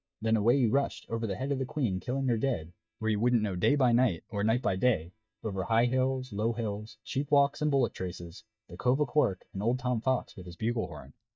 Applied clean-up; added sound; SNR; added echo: neural mask model DeepFilterNet 3.